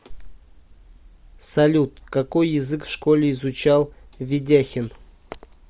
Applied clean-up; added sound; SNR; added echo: none; none; none; none.